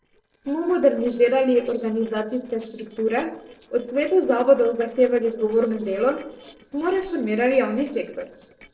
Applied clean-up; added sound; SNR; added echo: neural separator model SepFormer DNS4.